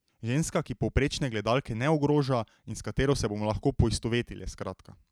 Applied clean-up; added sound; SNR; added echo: none; none; none; none.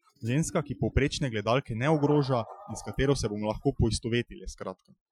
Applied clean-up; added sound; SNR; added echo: classical method Wiener filter.